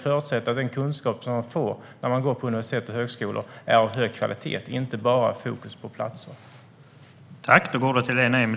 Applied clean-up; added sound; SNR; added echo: none; none; none; none.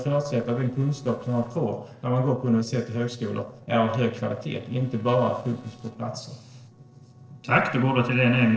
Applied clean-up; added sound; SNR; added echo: neural separator model SepFormer DNS4.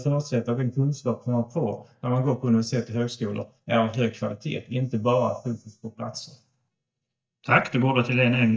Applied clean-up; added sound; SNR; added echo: neural mask model DeepFilterNet 3.